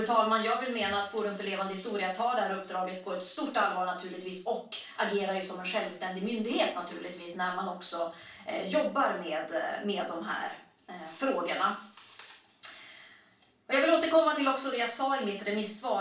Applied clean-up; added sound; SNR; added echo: none; none; none; reverberation time 0.3 s.